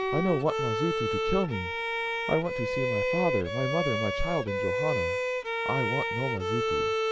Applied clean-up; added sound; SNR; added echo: none; Bowed string instrument; -2 dB; none.